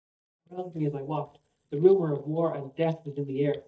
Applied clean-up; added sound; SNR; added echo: neural mask model DeepFilterNet 3.